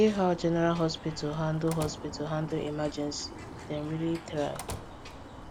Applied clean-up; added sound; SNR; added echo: none; Bird + Slam; 12 dB; none.